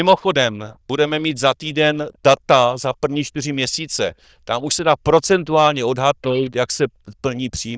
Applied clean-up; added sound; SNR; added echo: neural diffusion model UNIVERSE++.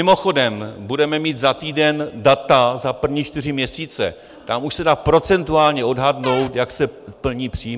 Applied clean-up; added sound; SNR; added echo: none; Cupboard open or close / Door; 11 dB; none.